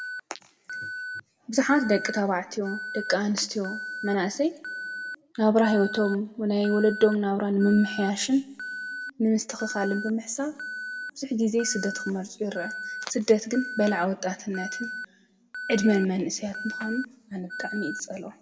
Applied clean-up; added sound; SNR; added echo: none; Alarm; 11 dB; reverberation time 0.7 s.